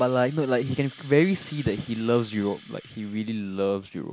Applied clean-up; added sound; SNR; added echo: none; Rattle (instrument); 20 dB; none.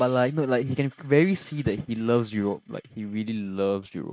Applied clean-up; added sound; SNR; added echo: neural mask model RNNoise.